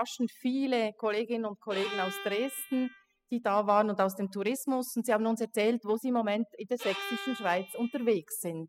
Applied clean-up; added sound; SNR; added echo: classical method spectral subtraction.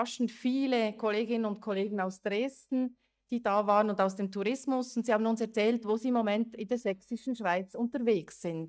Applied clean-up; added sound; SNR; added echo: neural mask model DeepFilterNet 3.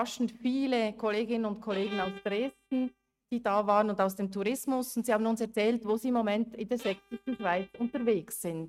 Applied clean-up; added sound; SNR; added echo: neural mask model RNNoise.